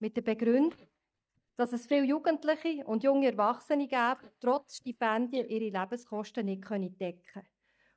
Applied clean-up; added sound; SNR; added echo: neural mask model DeepFilterNet 3.